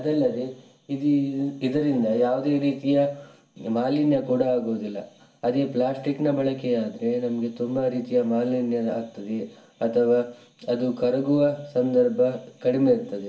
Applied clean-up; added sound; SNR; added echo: none; none; none; reverberation time 0.2 s.